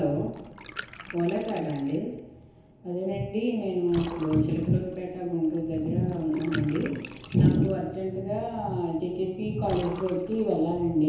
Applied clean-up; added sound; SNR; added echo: none; Bathtub (filling or washing) / Water; 17 dB; reverberation time 1.0 s.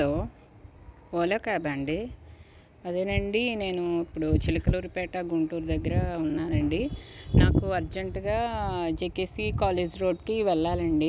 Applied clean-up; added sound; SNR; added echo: none; none; none; none.